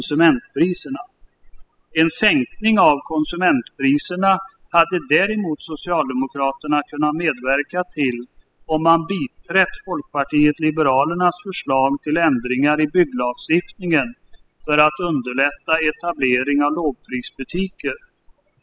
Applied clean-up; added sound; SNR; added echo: classical method spectral subtraction.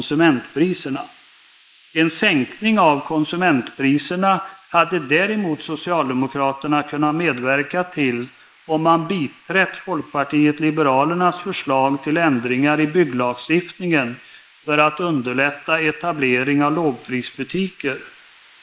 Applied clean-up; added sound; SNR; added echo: neural mask model Resemble Enhance denoiser.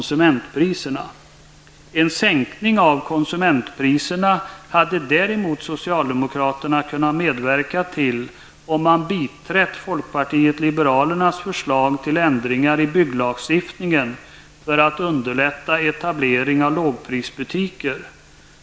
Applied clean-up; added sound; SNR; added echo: none; none; none; none.